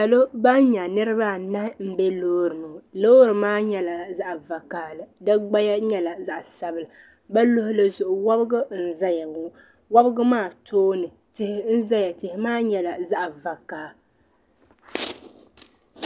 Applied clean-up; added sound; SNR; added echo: none; none; none; none.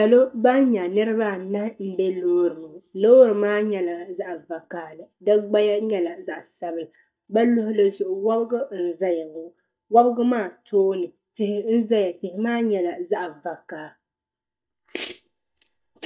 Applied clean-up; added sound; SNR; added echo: neural mask model DeepFilterNet 3.